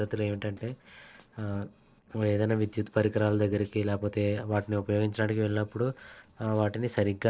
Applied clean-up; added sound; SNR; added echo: neural separator model SepFormer DNS4.